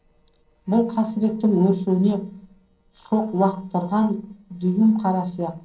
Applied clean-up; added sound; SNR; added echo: neural separator model SepFormer DNS4.